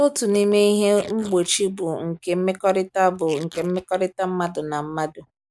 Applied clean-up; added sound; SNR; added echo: neural mask model Resemble Enhance denoiser.